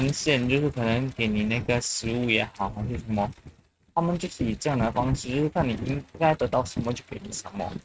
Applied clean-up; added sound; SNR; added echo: neural mask model RNNoise.